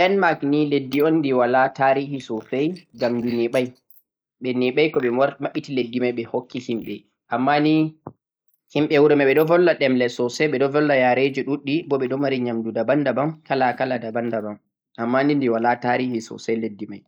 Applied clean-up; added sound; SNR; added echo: neural mask model Resemble Enhance denoiser.